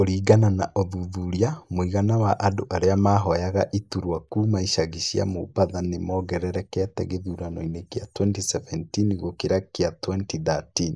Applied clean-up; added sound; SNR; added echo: neural mask model Resemble Enhance denoiser.